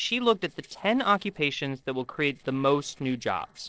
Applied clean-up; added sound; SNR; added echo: neural separator model SepFormer DNS4.